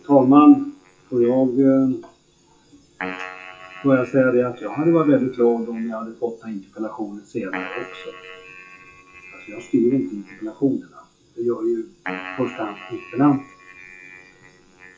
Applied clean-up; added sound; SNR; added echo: classical method WPE with log-MMSE.